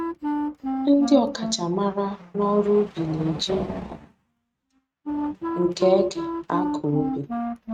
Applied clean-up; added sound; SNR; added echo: neural mask model RNNoise.